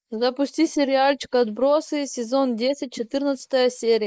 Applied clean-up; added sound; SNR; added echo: neural mask model Resemble Enhance denoiser.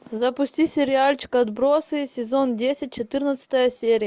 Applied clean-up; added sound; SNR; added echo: none; none; none; none.